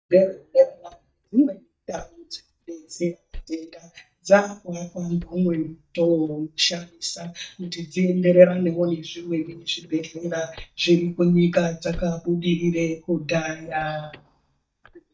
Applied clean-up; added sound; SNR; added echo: neural mask model DeepFilterNet 3.